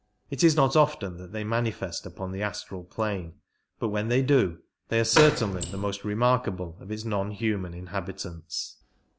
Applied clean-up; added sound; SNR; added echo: none; Door; 1 dB; none.